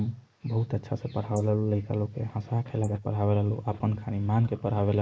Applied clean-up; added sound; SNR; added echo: neural mask model Resemble Enhance denoiser.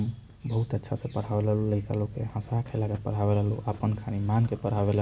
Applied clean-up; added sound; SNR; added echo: none; none; none; none.